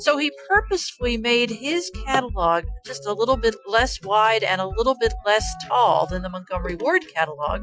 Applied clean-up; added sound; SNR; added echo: classical method Wiener filter.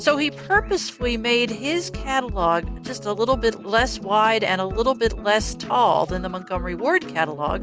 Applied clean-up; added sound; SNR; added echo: none; none; none; none.